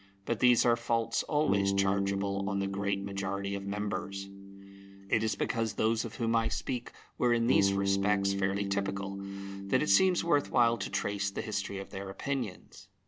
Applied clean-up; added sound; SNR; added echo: none; Bass guitar; 5 dB; none.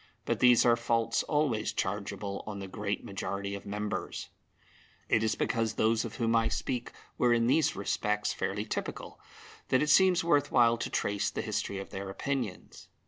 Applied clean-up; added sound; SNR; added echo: none; none; none; none.